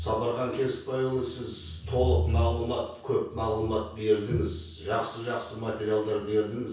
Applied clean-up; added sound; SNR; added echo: none; none; none; reverberation time 0.6 s.